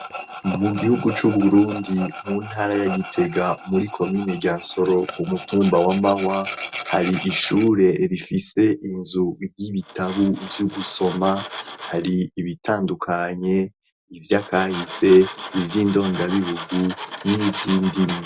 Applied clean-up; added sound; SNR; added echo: none; Tools; 14 dB; none.